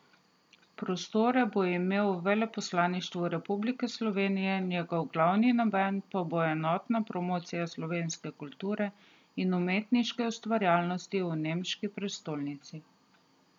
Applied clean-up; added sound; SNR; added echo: none; none; none; none.